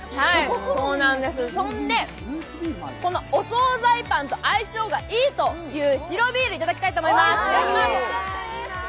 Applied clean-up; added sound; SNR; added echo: none; none; none; none.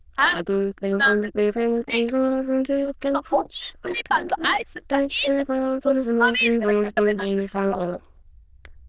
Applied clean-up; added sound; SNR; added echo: neural diffusion model UNIVERSE++.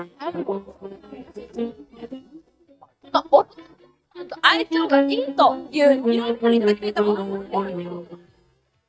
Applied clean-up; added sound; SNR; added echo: neural mask model DeepFilterNet 3.